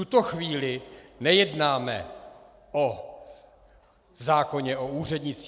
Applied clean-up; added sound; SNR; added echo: none; none; none; none.